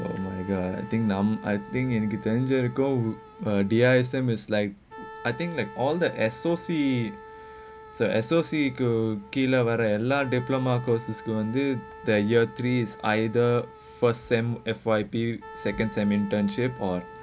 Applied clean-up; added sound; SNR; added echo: none; Wind instrument, woodwind instrument; 18 dB; none.